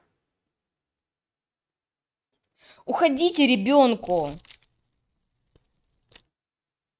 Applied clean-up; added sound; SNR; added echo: neural mask model RNNoise.